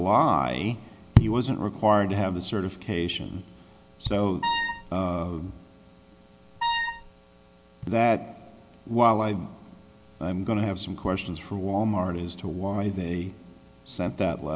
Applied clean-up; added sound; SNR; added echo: none; Wind instrument, woodwind instrument; 2 dB; none.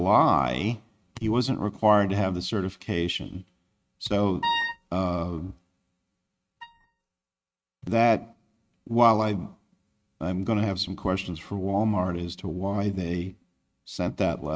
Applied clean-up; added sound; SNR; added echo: neural mask model RNNoise.